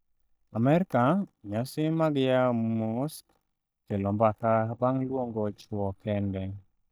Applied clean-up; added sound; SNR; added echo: neural mask model DeepFilterNet 3.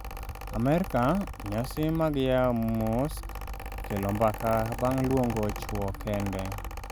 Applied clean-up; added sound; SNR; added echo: none; Mechanical fan; 8 dB; none.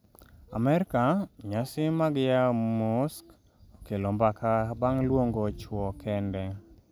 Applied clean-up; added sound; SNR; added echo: none; none; none; none.